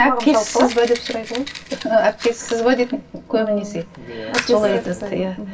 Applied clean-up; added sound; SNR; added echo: none; Fire; 15 dB; reverberation time 0.2 s.